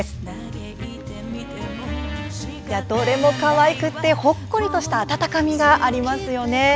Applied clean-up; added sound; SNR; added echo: none; none; none; none.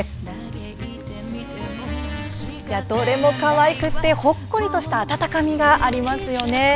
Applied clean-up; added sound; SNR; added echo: none; Crumpling, crinkling; 12 dB; none.